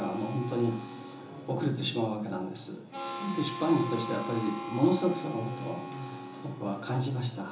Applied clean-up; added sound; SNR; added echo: none; Harmonica; 10 dB; reverberation time 1.2 s.